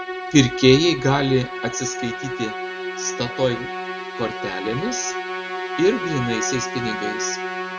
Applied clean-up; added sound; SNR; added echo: none; Musical instrument; 6 dB; none.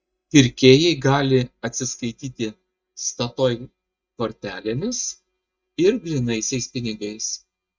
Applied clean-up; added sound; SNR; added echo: neural mask model DeepFilterNet 3.